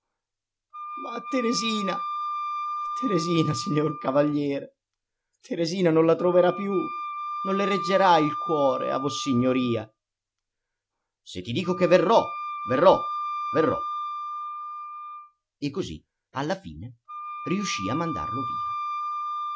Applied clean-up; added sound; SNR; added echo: none; Wind instrument, woodwind instrument; 7 dB; none.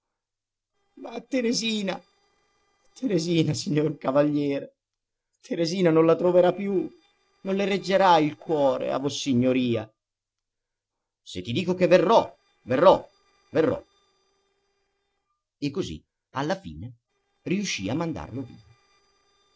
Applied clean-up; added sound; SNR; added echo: neural separator model SepFormer DNS4.